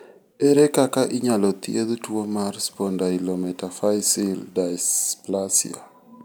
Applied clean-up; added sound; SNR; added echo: none; none; none; none.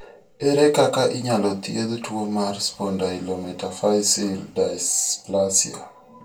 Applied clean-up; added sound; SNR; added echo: none; none; none; reverberation time 0.2 s.